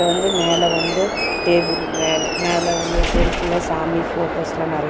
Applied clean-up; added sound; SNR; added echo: none; Train + Squeak; 1 dB; none.